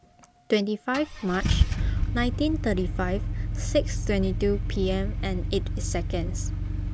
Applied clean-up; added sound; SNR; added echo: none; Engine starting / Car; -1 dB; none.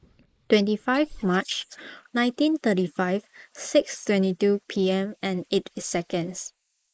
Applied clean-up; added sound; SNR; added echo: neural mask model Resemble Enhance denoiser.